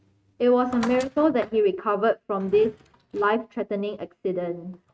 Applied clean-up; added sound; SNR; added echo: neural mask model RNNoise.